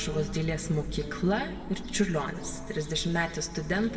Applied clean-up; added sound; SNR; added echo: none; Bowed string instrument; 17 dB; reverberation time 1.2 s.